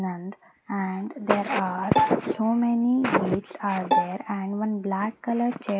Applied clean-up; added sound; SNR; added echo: none; Bowed string instrument; 3 dB; none.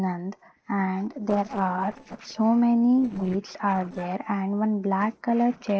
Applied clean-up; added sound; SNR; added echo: neural separator model SepFormer DNS4.